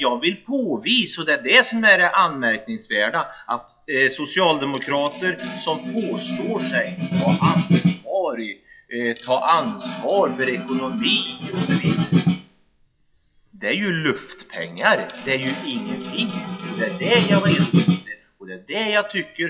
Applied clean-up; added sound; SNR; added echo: classical method WPE with log-MMSE.